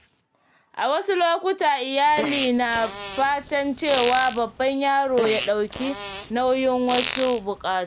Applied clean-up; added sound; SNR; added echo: none; Fart; 9 dB; none.